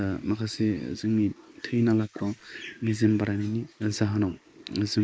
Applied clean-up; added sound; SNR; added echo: neural mask model Resemble Enhance denoiser.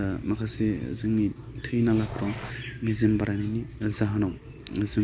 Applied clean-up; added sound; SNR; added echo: none; Growling; 14 dB; none.